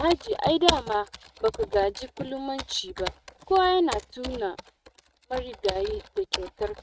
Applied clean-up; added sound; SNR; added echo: neural mask model RNNoise.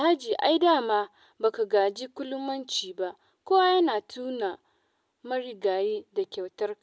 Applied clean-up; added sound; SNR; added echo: none; none; none; none.